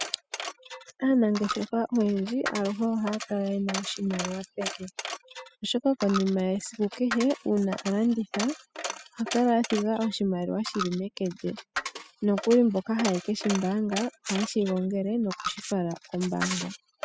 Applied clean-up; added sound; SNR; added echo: classical method spectral subtraction.